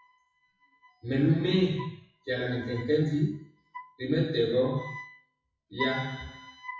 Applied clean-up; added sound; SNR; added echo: classical method WPE with log-MMSE.